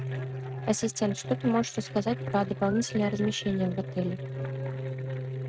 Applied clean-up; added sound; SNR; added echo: neural mask model RNNoise.